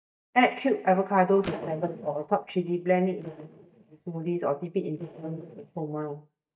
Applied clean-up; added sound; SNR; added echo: neural mask model DeepFilterNet 3.